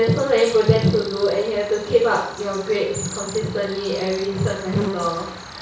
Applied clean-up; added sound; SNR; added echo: none; Cricket; 12 dB; reverberation time 0.6 s.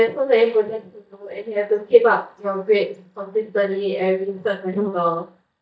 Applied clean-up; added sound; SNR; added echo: neural mask model DeepFilterNet 3.